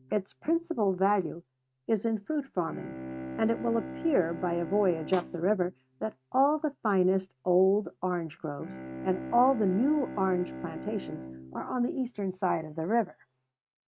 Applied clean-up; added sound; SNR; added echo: neural mask model RNNoise.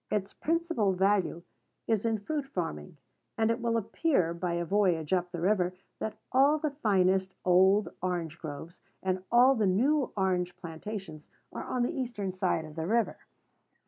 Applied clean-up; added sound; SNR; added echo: none; none; none; none.